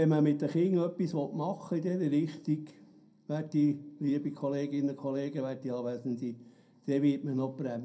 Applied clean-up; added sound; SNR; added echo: none; none; none; reverberation time 0.2 s.